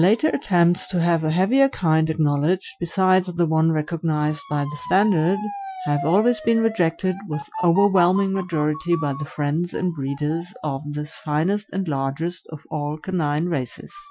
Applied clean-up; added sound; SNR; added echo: classical method Wiener filter.